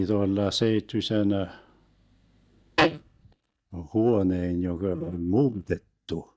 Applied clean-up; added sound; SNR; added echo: neural mask model DeepFilterNet 3.